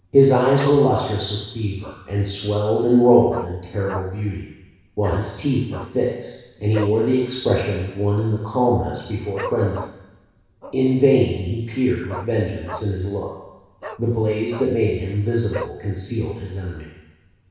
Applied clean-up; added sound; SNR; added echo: none; Dog; 17 dB; reverberation time 1.1 s.